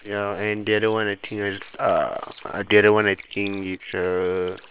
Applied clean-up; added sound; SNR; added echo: neural separator model SepFormer WHAM!.